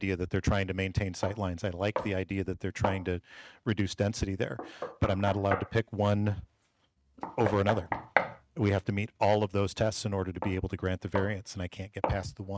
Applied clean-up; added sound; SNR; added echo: neural mask model RNNoise.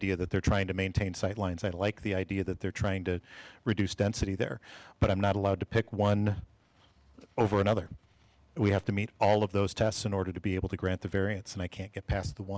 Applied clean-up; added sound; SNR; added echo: none; none; none; none.